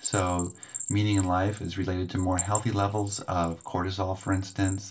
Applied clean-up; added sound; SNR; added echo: none; Bell; 11 dB; reverberation time 0.2 s.